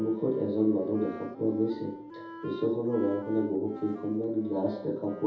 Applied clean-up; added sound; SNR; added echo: none; Wind instrument, woodwind instrument; 15 dB; reverberation time 0.6 s.